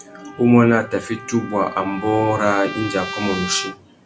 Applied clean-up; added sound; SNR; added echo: none; Trumpet; 13 dB; none.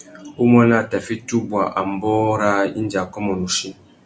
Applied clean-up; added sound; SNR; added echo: none; none; none; none.